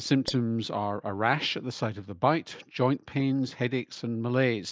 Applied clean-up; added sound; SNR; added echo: neural mask model Resemble Enhance denoiser.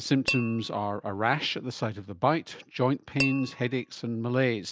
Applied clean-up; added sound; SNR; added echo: none; Tap / Glass; 8 dB; none.